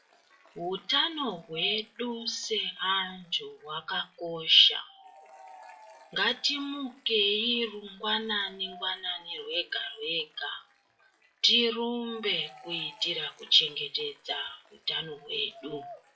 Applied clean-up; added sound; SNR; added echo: classical method WPE with log-MMSE.